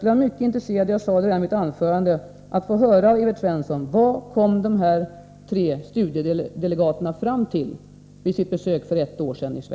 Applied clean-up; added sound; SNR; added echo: none; none; none; none.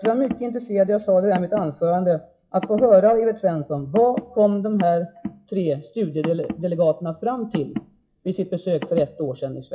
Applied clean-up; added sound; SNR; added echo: classical method WPE with log-MMSE.